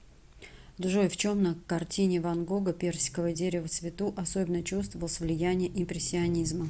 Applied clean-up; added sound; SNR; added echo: none; none; none; none.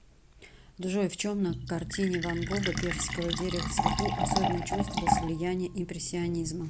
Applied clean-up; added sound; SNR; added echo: none; Fill (with liquid); 1 dB; none.